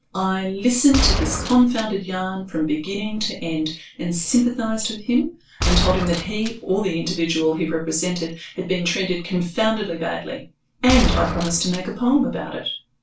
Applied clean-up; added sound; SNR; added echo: none; Gunshot, gunfire; 2 dB; reverberation time 0.2 s.